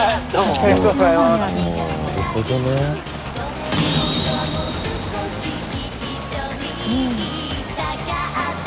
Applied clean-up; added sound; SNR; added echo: none; Waves, surf; 17 dB; none.